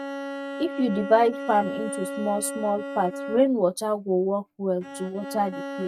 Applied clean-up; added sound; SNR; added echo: neural mask model RNNoise.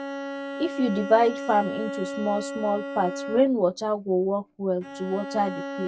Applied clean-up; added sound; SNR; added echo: none; Bowed string instrument; 9 dB; none.